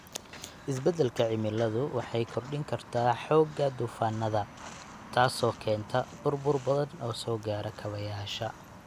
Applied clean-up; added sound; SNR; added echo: none; Walk, footsteps; 17 dB; none.